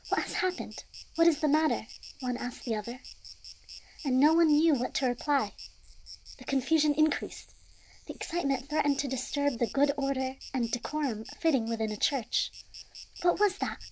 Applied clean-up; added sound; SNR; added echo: neural mask model Resemble Enhance denoiser.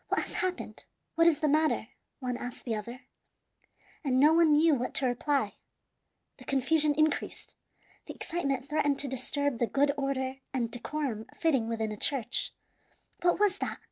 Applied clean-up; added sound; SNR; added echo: none; none; none; none.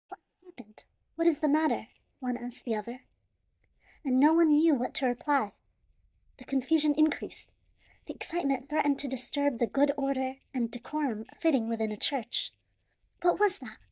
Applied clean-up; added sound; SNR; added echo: neural mask model DeepFilterNet 3.